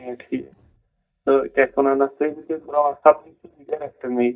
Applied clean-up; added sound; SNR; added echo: neural mask model DeepFilterNet 3.